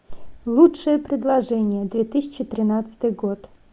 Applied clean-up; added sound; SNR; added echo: none; none; none; none.